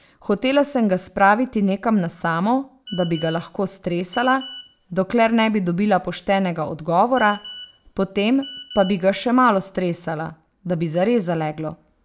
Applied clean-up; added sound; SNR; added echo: none; Telephone; 18 dB; none.